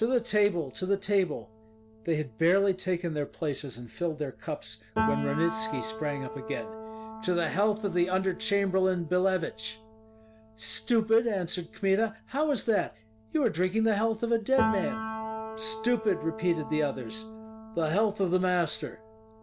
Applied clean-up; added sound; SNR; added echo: none; Piano; 10 dB; none.